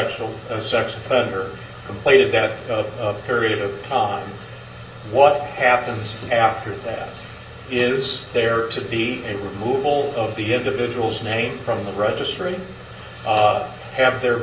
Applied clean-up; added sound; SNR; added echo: none; none; none; reverberation time 0.6 s.